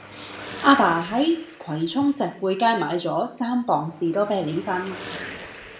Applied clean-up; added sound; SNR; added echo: none; Car passing by / Traffic noise, roadway noise / Engine; 16 dB; reverberation time 0.5 s.